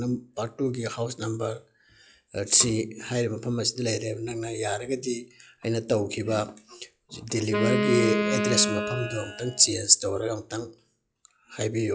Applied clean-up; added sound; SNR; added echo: classical method log-MMSE.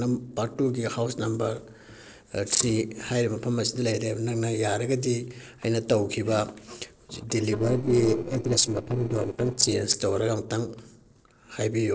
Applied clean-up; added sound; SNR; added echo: neural separator model SepFormer DNS4.